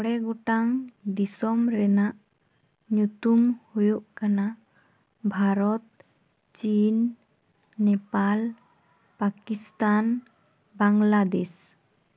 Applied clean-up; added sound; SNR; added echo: none; none; none; none.